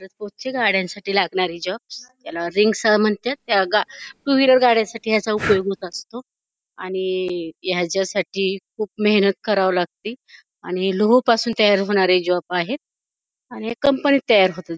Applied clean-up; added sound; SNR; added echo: none; Breathing; 14 dB; none.